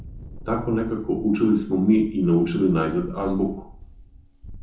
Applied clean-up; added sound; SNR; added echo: none; Wind; 17 dB; reverberation time 0.7 s.